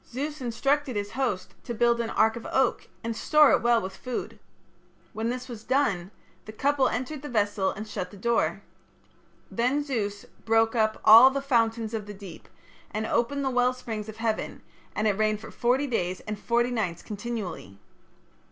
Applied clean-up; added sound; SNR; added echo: none; none; none; none.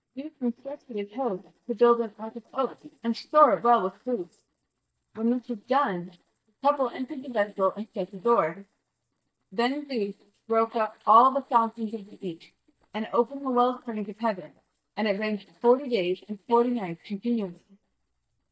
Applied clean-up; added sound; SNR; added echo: neural mask model DeepFilterNet 3.